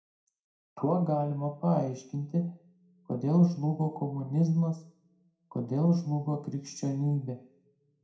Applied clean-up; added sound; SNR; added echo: none; none; none; reverberation time 0.5 s.